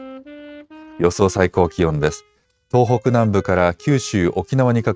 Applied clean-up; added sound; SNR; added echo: neural mask model RNNoise.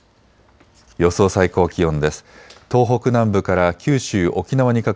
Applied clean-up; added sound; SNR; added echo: none; none; none; none.